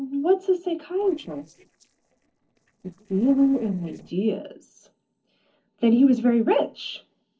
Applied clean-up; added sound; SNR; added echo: neural separator model SepFormer DNS4.